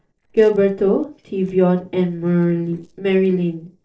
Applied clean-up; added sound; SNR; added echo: neural separator model SepFormer DNS4.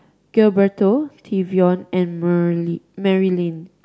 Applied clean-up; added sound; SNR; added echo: none; none; none; none.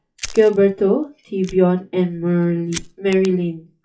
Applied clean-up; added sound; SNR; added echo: classical method WPE with log-MMSE.